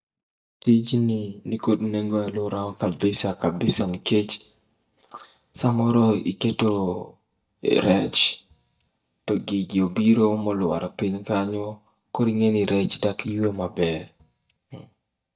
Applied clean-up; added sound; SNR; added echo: neural mask model DeepFilterNet 3.